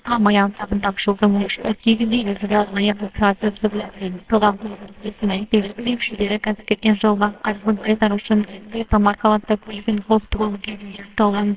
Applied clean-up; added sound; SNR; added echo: neural separator model SepFormer WHAMR!.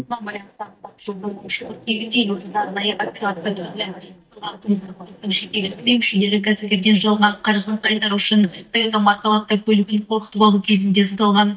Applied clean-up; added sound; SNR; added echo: neural mask model DeepFilterNet 3.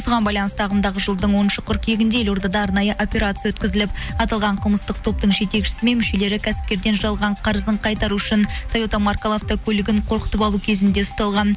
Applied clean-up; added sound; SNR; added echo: none; none; none; none.